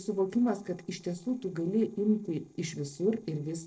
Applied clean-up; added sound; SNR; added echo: neural separator model SepFormer DNS4.